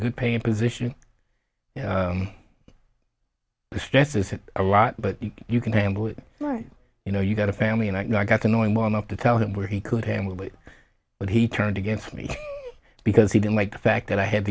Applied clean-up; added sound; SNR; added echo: none; none; none; none.